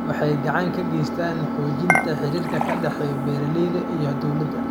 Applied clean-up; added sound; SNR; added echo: none; Dishes, pots, and pans / Chink, clink + Engine; 0 dB; none.